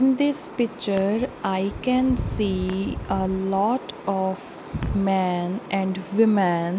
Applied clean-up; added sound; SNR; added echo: none; Chink, clink; 19 dB; none.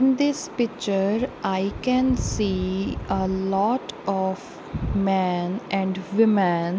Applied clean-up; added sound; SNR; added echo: none; none; none; none.